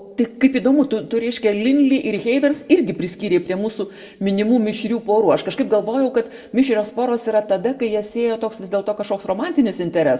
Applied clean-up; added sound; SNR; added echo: none; none; none; reverberation time 0.9 s.